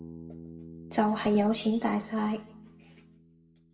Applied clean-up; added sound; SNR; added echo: none; Bass guitar; 17 dB; reverberation time 0.7 s.